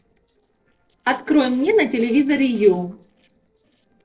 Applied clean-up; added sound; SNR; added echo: neural separator model SepFormer DNS4.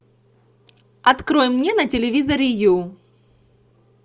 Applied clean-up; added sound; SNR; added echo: none; none; none; none.